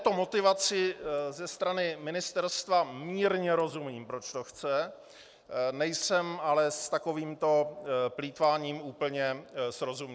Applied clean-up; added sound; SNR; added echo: none; none; none; none.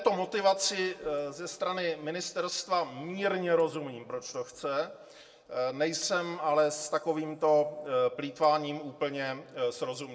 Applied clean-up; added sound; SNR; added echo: none; none; none; reverberation time 0.5 s.